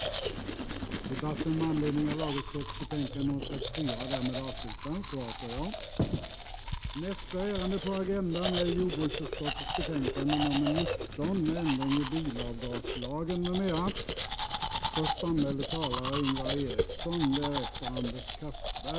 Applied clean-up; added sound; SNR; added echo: none; Domestic sounds, home sounds; 1 dB; none.